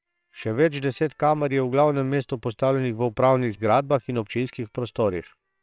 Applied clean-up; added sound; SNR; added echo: neural separator model SepFormer WHAMR!.